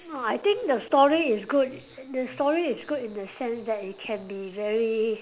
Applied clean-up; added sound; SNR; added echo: none; none; none; none.